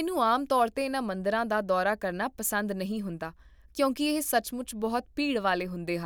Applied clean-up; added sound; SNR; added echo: none; none; none; none.